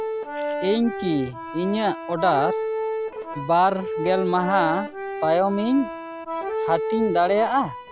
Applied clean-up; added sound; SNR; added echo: none; Accordion; 5 dB; none.